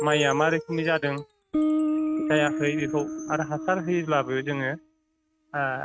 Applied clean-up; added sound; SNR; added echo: neural mask model RNNoise.